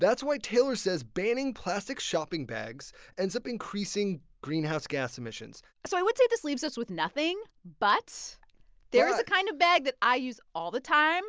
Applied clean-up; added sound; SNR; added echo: none; none; none; none.